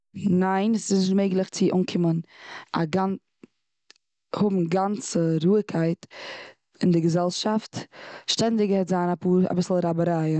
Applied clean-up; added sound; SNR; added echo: none; none; none; none.